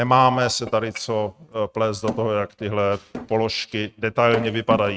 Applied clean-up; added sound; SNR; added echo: neural mask model RNNoise.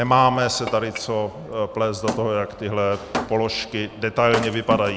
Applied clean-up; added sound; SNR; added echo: none; Wood; 11 dB; none.